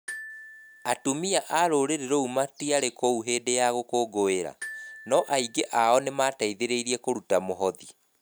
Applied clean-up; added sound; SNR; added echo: none; Glockenspiel; 19 dB; none.